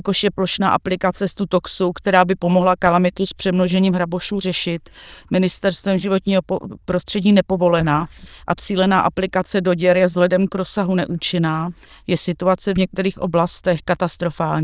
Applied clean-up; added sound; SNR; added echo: neural diffusion model UNIVERSE++.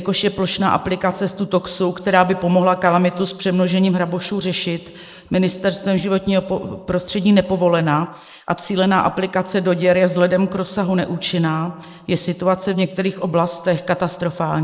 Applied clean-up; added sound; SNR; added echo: neural mask model Resemble Enhance denoiser.